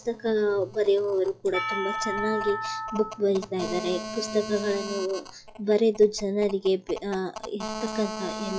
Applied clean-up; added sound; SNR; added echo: classical method log-MMSE.